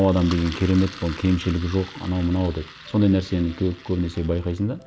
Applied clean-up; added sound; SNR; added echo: none; Engine; 18 dB; none.